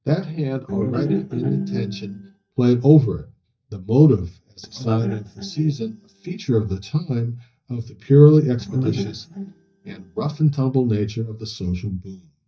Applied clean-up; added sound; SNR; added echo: neural mask model DeepFilterNet 3.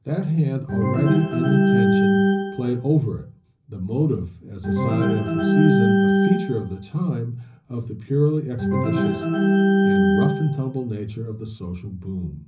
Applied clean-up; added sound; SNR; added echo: none; Organ; -2 dB; reverberation time 0.5 s.